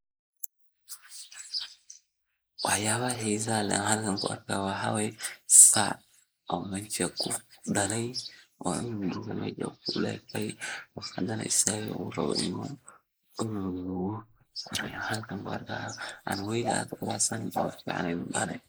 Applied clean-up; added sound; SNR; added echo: neural mask model Resemble Enhance denoiser.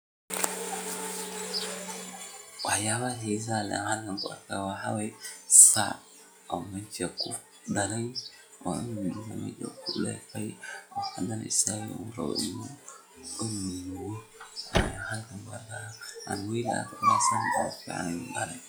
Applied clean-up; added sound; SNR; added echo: classical method log-MMSE.